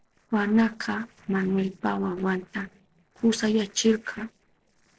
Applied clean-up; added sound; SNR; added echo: neural separator model SepFormer DNS4.